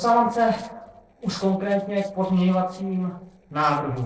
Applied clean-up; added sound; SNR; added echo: neural separator model SepFormer DNS4.